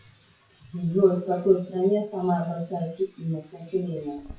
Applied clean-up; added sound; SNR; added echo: classical method WPE with log-MMSE.